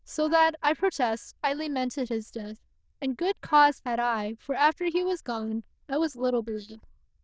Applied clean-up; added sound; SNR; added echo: neural diffusion model UNIVERSE++.